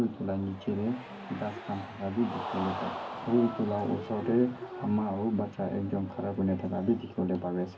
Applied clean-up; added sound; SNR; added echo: none; Cheering; 12 dB; reverberation time 0.3 s.